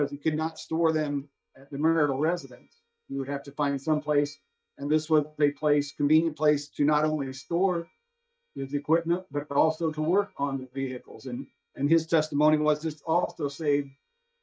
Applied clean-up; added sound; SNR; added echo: neural mask model DeepFilterNet 3.